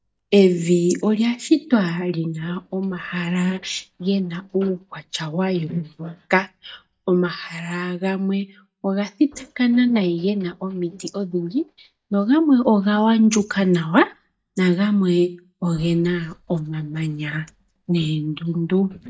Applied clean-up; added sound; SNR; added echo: neural mask model DeepFilterNet 3.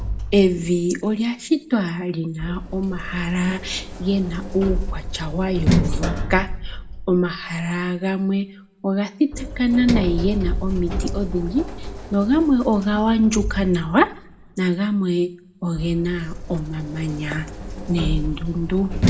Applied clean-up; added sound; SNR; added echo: none; Sliding door; 5 dB; reverberation time 0.5 s.